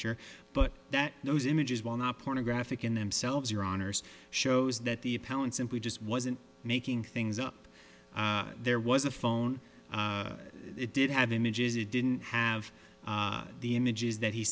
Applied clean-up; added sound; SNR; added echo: none; none; none; none.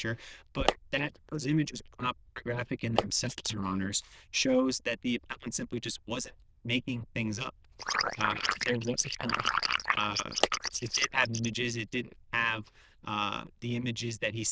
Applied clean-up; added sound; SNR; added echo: neural diffusion model UNIVERSE++.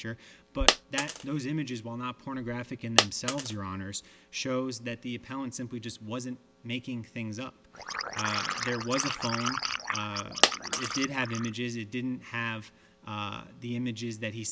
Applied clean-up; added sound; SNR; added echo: none; Liquid + Coin (dropping); -3 dB; none.